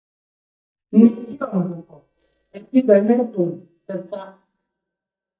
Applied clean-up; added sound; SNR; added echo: neural mask model DeepFilterNet 3.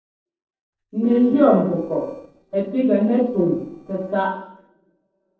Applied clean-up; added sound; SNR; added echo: neural separator model SepFormer DNS4.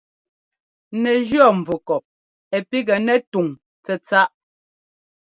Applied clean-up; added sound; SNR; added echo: none; none; none; none.